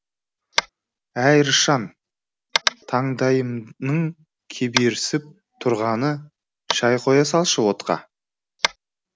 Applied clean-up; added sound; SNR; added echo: none; Tap; 9 dB; none.